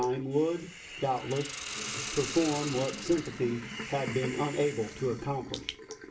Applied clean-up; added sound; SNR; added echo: none; Hiss; 8 dB; reverberation time 0.4 s.